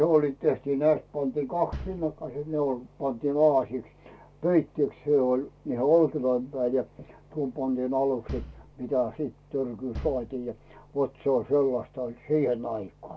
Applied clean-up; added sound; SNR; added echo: none; Bass drum; 13 dB; none.